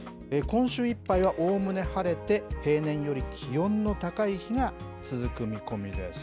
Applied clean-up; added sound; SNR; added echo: none; none; none; none.